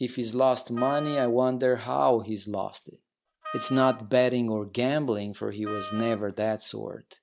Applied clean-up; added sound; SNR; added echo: none; Wind instrument, woodwind instrument; 13 dB; none.